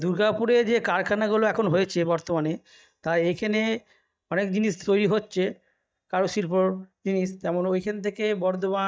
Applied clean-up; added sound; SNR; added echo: neural mask model DeepFilterNet 3.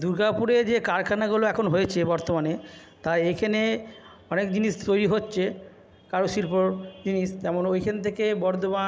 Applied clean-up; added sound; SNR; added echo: none; none; none; none.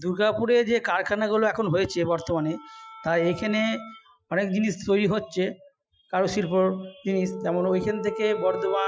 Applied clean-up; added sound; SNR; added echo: classical method Wiener filter.